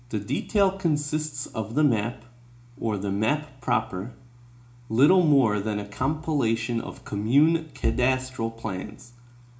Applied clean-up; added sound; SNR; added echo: none; none; none; reverberation time 0.4 s.